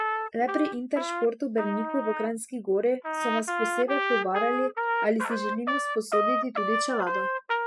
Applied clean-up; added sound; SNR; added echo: classical method spectral subtraction.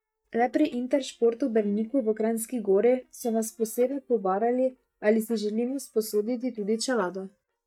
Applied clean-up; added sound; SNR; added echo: neural mask model DeepFilterNet 3.